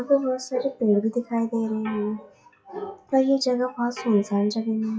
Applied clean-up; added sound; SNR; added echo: classical method WPE with log-MMSE.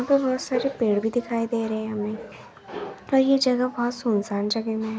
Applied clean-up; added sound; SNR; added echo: none; none; none; none.